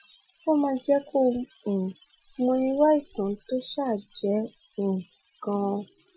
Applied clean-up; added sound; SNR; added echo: classical method Wiener filter.